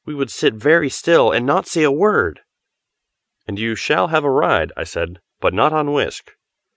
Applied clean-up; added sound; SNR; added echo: none; none; none; none.